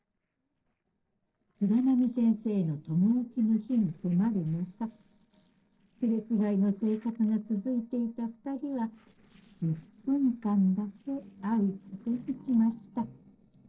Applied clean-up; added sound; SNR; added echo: neural separator model SepFormer DNS4.